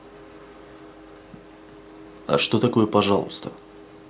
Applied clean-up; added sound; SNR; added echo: none; none; none; none.